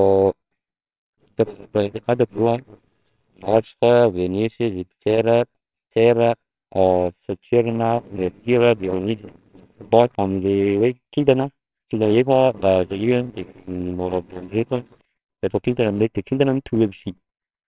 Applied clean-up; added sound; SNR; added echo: neural separator model SepFormer WHAMR!.